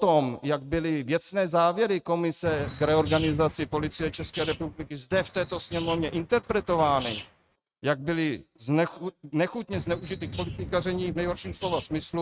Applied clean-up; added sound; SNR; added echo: neural mask model RNNoise.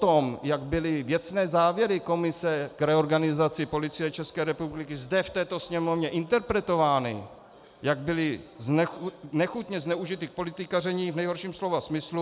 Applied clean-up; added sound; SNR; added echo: none; none; none; none.